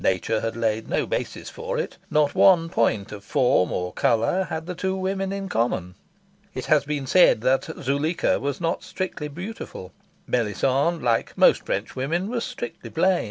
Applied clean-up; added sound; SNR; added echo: none; none; none; none.